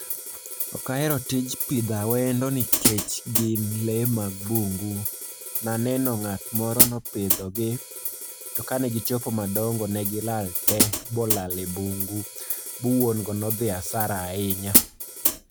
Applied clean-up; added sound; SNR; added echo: none; Hi-hat; 1 dB; none.